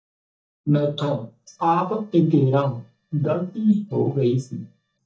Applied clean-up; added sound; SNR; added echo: neural mask model DeepFilterNet 3.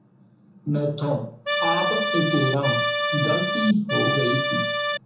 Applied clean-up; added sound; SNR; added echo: none; Accordion; -3 dB; reverberation time 1.0 s.